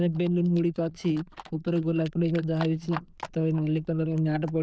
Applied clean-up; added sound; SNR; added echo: neural diffusion model UNIVERSE++.